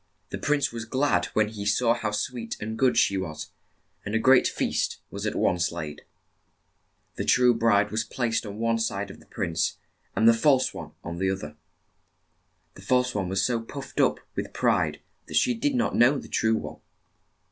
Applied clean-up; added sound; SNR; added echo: none; none; none; none.